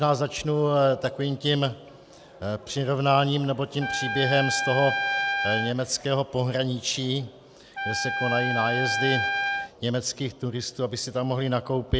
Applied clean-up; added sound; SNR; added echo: none; Trumpet; 3 dB; none.